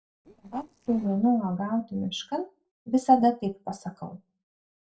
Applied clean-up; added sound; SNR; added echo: neural separator model SepFormer DNS4.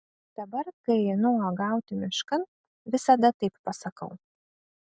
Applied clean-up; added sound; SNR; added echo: none; none; none; none.